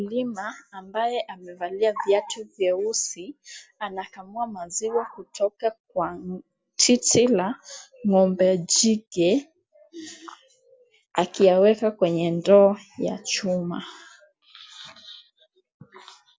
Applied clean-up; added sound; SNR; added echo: none; none; none; none.